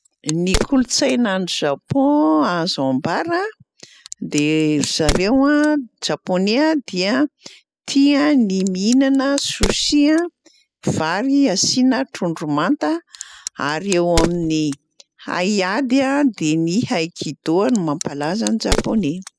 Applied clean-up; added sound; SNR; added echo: classical method spectral subtraction.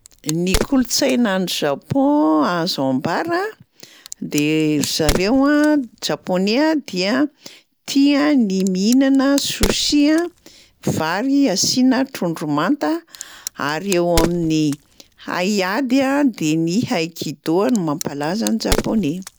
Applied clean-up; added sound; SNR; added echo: none; Crack; 12 dB; none.